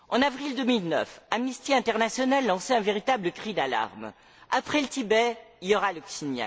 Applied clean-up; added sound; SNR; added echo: none; none; none; none.